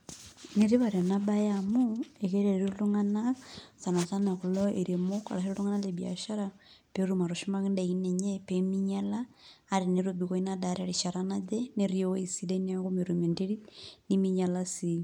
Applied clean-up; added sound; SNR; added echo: none; none; none; none.